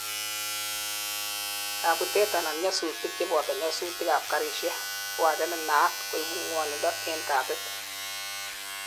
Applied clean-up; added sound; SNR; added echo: none; Domestic sounds, home sounds; 3 dB; none.